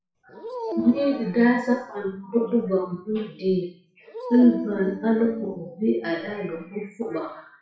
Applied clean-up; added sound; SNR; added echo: classical method WPE with log-MMSE.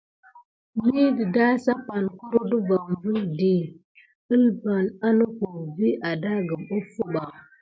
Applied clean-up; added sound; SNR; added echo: none; none; none; none.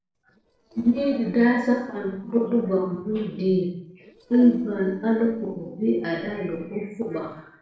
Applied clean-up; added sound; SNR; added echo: neural separator model SepFormer DNS4.